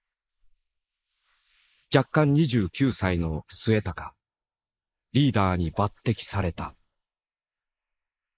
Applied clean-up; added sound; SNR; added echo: neural mask model Resemble Enhance denoiser.